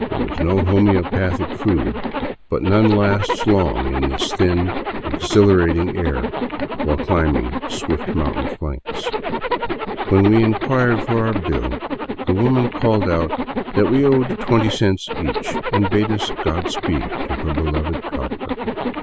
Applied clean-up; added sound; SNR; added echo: none; Zipper (clothing); 5 dB; none.